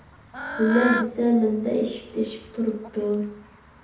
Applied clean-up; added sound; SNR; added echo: none; Bird / Fowl; 10 dB; reverberation time 0.8 s.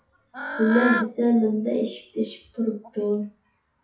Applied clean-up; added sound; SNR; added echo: classical method WPE with log-MMSE.